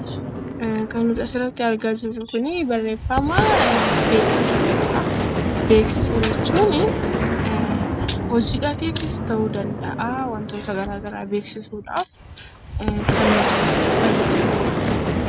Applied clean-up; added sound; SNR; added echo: none; Boom; -2 dB; none.